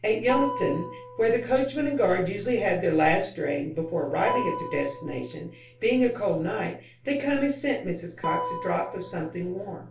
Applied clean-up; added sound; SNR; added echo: none; Guitar; 11 dB; reverberation time 0.3 s.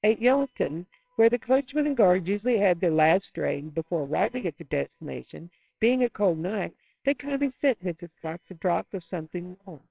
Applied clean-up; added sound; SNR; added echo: neural separator model SepFormer WHAMR!.